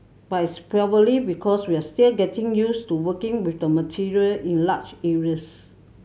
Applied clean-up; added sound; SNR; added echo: none; none; none; none.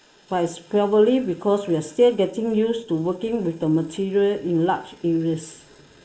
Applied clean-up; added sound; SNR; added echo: neural mask model Resemble Enhance denoiser.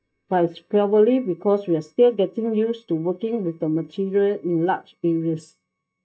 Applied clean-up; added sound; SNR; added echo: neural mask model DeepFilterNet 3.